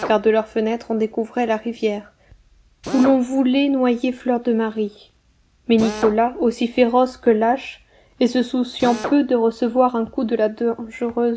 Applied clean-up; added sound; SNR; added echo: none; Drill; 17 dB; none.